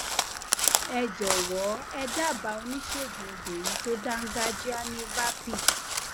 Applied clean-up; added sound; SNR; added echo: none; Crow; -2 dB; none.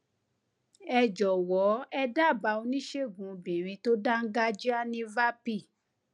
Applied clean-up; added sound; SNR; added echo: none; none; none; none.